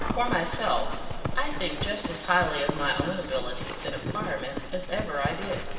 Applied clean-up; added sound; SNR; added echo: none; Livestock, farm animals, working animals; 2 dB; reverberation time 2.4 s.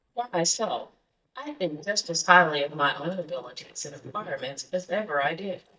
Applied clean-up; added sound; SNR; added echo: neural mask model DeepFilterNet 3.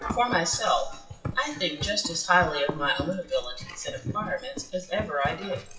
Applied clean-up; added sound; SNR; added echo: classical method WPE with log-MMSE.